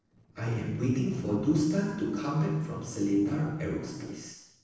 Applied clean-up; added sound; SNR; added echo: neural separator model SepFormer DNS4.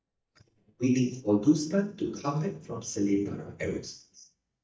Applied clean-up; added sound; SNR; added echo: neural mask model DeepFilterNet 3.